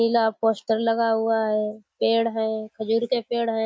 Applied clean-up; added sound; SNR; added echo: neural mask model Resemble Enhance denoiser.